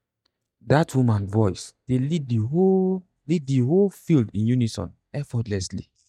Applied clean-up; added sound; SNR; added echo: neural mask model DeepFilterNet 3.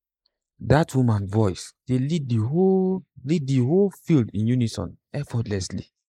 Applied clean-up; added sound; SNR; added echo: neural mask model Resemble Enhance denoiser.